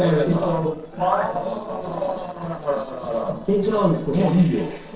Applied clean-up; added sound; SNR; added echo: neural separator model SepFormer DNS4.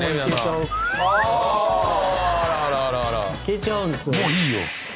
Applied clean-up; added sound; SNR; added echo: none; none; none; none.